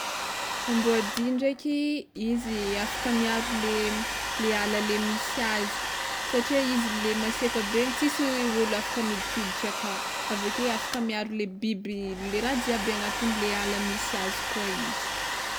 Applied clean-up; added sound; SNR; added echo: none; Domestic sounds, home sounds; 3 dB; none.